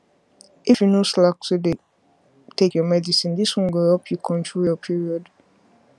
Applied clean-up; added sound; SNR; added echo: none; none; none; none.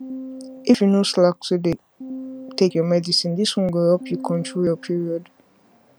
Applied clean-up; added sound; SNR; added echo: none; Piano; 17 dB; none.